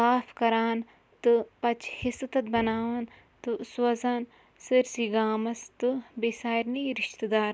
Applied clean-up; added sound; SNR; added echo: none; none; none; none.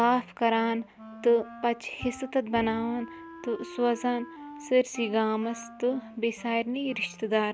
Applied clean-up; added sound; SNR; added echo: none; Wind instrument, woodwind instrument; 17 dB; none.